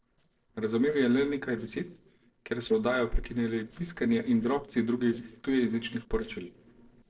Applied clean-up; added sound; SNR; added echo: neural separator model SepFormer DNS4.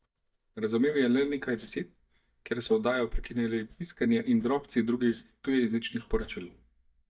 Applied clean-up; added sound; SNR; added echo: neural mask model DeepFilterNet 3.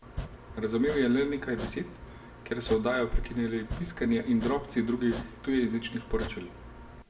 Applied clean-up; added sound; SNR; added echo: none; Domestic sounds, home sounds; 12 dB; reverberation time 0.7 s.